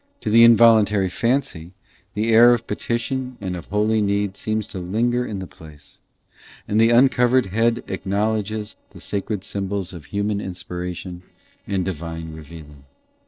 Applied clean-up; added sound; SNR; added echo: neural separator model SepFormer DNS4.